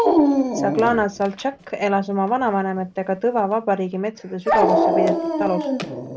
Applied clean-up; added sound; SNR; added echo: none; Dog; 0 dB; none.